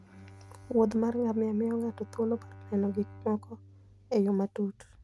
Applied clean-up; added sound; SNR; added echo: none; Bowed string instrument; 19 dB; none.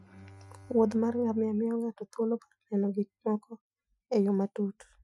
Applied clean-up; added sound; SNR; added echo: classical method Wiener filter.